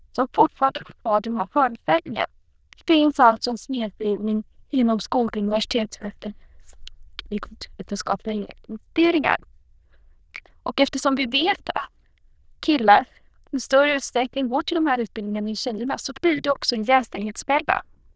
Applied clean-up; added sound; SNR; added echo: neural diffusion model UNIVERSE++.